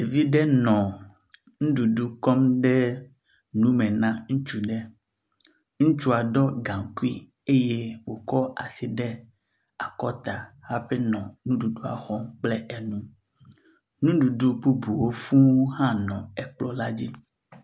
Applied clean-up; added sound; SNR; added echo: none; none; none; none.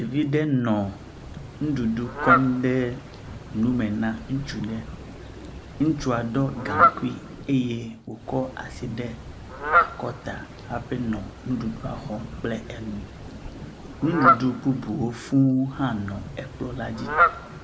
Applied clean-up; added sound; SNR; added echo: none; Fowl; 2 dB; none.